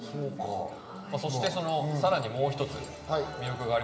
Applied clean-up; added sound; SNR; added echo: none; Chink, clink; 18 dB; reverberation time 2.5 s.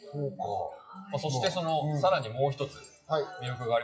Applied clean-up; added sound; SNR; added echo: classical method WPE with log-MMSE.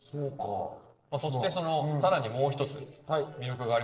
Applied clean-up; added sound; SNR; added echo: neural separator model SepFormer DNS4.